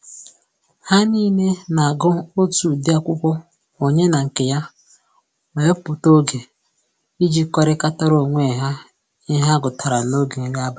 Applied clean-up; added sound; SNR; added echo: none; none; none; none.